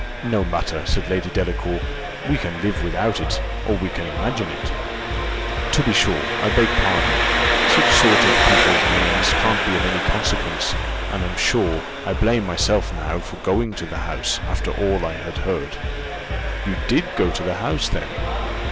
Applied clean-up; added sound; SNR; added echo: none; Bass drum + Engine; -1 dB; none.